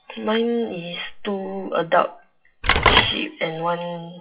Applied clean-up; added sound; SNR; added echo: classical method WPE with log-MMSE.